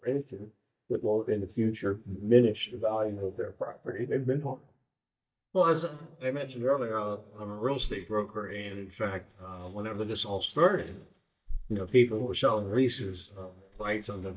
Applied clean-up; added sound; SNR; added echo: neural mask model DeepFilterNet 3.